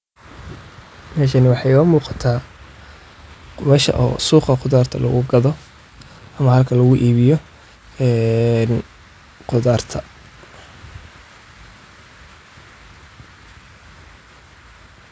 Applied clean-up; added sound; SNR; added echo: none; none; none; none.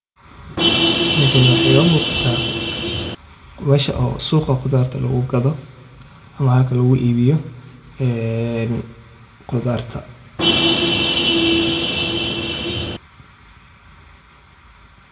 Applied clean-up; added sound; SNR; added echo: none; Vehicle horn, car horn, honking; -3 dB; reverberation time 0.5 s.